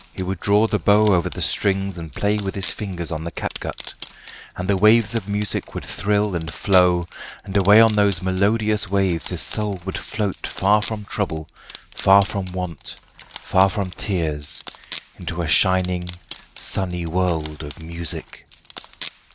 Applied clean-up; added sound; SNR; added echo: none; Wood; 13 dB; none.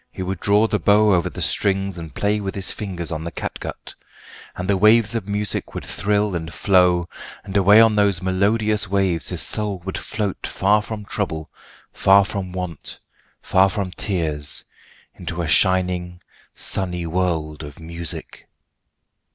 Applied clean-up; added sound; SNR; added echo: none; none; none; none.